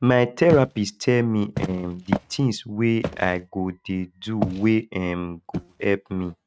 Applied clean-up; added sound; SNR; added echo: neural mask model RNNoise.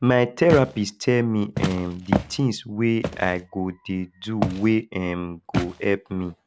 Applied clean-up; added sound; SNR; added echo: none; Walk, footsteps; 8 dB; none.